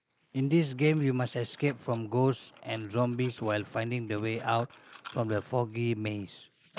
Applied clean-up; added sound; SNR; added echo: neural mask model Resemble Enhance denoiser.